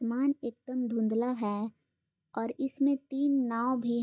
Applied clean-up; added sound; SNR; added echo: neural mask model DeepFilterNet 3.